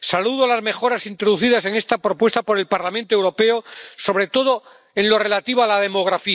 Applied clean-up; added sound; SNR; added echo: none; none; none; none.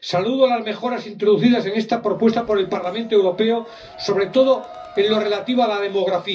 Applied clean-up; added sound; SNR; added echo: none; Crowd; 20 dB; reverberation time 0.4 s.